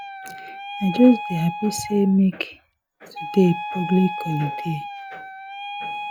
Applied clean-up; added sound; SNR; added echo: none; Wind instrument, woodwind instrument; 10 dB; none.